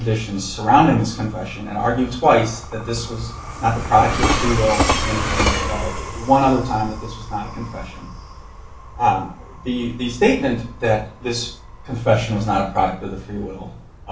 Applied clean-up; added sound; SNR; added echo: none; Train; 6 dB; reverberation time 0.3 s.